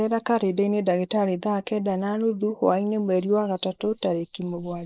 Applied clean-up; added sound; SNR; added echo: neural mask model Resemble Enhance denoiser.